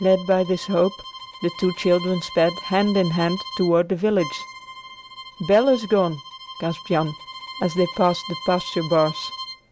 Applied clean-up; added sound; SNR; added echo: none; Bowed string instrument; 14 dB; none.